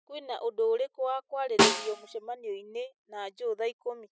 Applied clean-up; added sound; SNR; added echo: classical method spectral subtraction.